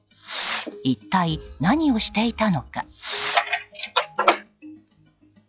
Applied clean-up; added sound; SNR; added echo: classical method log-MMSE.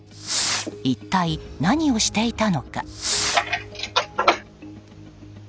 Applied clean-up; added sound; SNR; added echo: none; Fireworks; 7 dB; none.